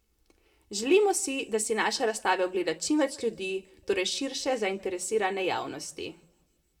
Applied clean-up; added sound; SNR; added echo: none; none; none; reverberation time 0.5 s.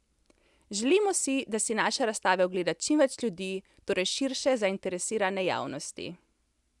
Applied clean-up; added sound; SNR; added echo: none; none; none; none.